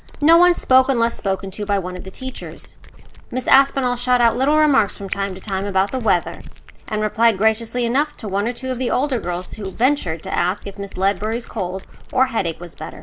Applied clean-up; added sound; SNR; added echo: none; Cat; 12 dB; none.